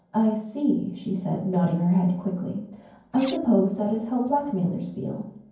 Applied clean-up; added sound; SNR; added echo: none; Cutlery, silverware; 12 dB; reverberation time 0.9 s.